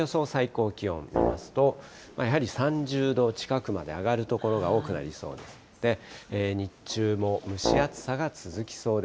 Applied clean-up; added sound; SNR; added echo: none; Brass instrument; 2 dB; none.